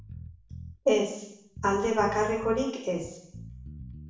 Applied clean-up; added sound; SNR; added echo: none; Bass guitar; 14 dB; reverberation time 0.7 s.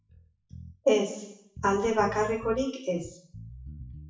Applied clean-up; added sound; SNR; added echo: classical method WPE with log-MMSE.